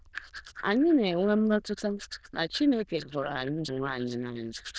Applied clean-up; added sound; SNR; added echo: neural diffusion model UNIVERSE++.